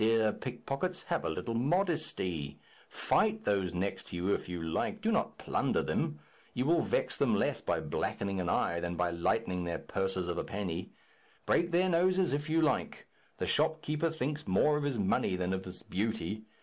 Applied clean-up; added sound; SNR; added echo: none; none; none; none.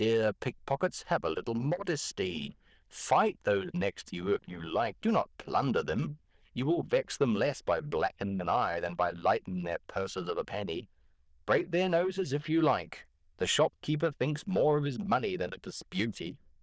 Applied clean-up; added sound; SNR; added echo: neural diffusion model UNIVERSE++.